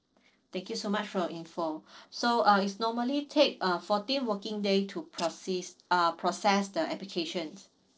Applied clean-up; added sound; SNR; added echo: neural separator model SepFormer DNS4.